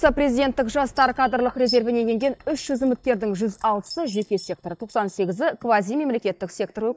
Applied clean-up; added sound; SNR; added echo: neural mask model DeepFilterNet 3.